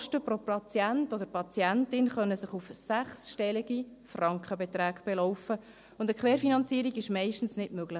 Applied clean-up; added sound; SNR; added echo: none; none; none; none.